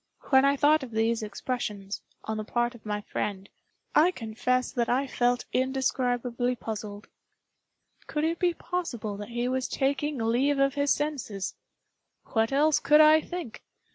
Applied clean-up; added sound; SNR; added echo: none; none; none; none.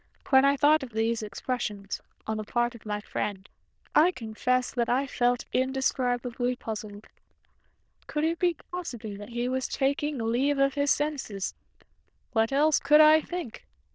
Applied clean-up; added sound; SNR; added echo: neural diffusion model UNIVERSE++.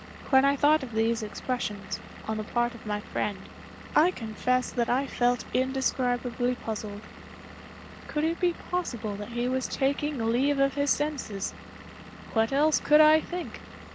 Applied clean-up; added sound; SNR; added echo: none; Engine / Vehicle; 15 dB; none.